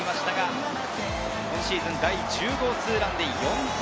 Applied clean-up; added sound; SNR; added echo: none; none; none; none.